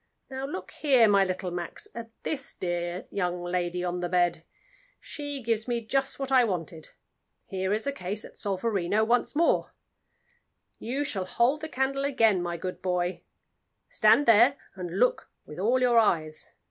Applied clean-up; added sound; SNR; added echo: none; none; none; none.